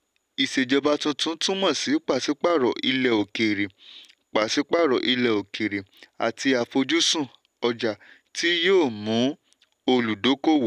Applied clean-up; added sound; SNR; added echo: none; none; none; none.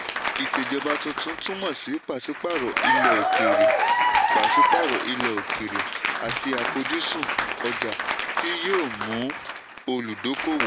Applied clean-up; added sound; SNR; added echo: none; Applause / Cheering; -5 dB; none.